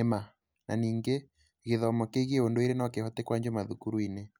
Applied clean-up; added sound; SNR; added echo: none; none; none; none.